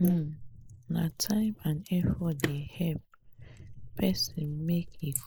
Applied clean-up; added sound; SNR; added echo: neural mask model Resemble Enhance denoiser.